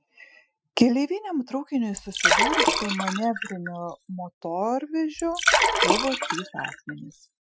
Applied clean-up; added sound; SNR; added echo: classical method Wiener filter.